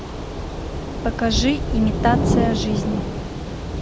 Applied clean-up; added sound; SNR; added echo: none; Thunder / Rain; -1 dB; none.